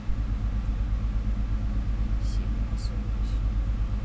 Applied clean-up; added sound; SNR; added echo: none; none; none; none.